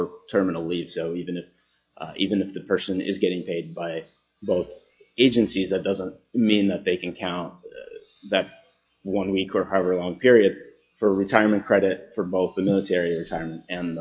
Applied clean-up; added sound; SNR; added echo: classical method log-MMSE.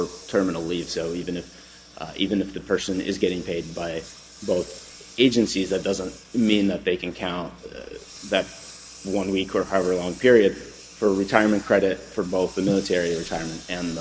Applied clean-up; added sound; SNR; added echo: none; Engine; 20 dB; none.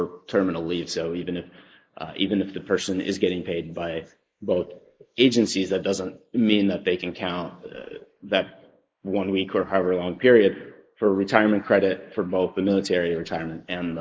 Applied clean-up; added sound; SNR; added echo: neural mask model Resemble Enhance denoiser.